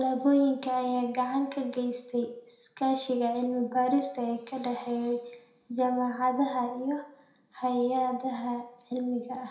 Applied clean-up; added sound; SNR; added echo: none; none; none; reverberation time 0.6 s.